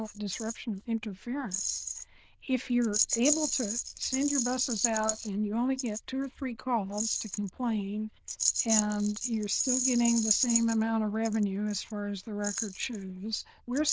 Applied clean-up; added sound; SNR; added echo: neural diffusion model UNIVERSE++.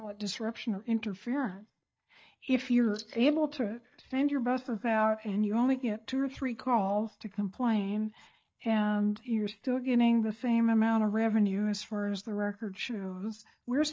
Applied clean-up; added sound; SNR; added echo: neural mask model DeepFilterNet 3.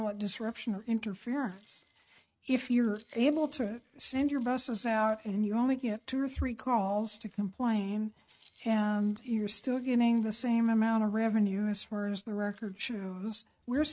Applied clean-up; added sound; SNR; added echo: neural mask model RNNoise.